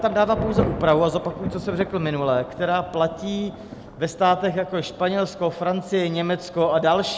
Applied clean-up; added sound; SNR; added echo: none; Thunder / Rain; 11 dB; none.